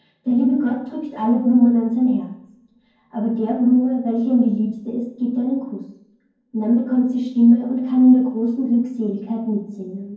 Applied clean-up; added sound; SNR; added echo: none; none; none; reverberation time 0.9 s.